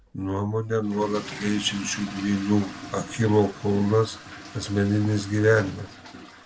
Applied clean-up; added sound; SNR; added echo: none; Fill (with liquid) / Toilet flush; 15 dB; none.